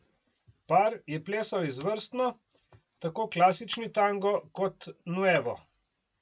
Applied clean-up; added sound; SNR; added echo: none; Dishes, pots, and pans / Chink, clink; 19 dB; none.